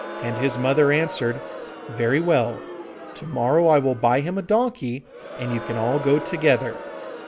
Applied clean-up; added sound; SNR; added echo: none; Crowd; 12 dB; none.